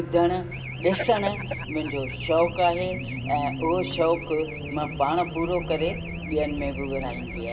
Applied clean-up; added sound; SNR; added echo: none; Race car, auto racing / Alarm; 7 dB; reverberation time 0.2 s.